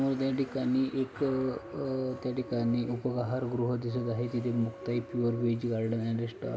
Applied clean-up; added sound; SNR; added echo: none; Wind instrument, woodwind instrument; 19 dB; none.